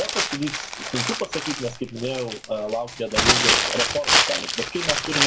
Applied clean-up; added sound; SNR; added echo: none; Crumpling, crinkling; -5 dB; none.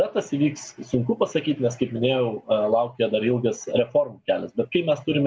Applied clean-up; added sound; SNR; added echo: none; none; none; none.